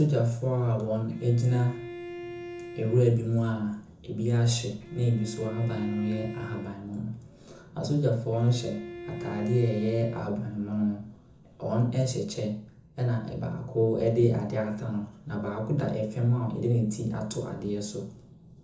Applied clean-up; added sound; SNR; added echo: none; Bowed string instrument; 13 dB; reverberation time 0.5 s.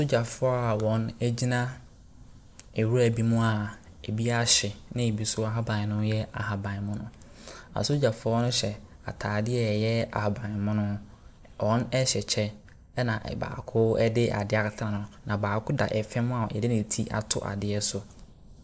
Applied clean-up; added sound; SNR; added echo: none; none; none; none.